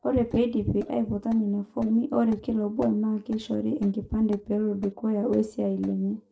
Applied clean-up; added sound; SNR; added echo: neural separator model SepFormer DNS4.